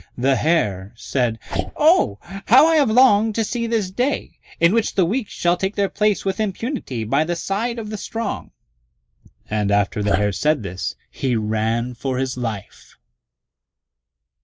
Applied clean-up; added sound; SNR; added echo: neural mask model Resemble Enhance denoiser.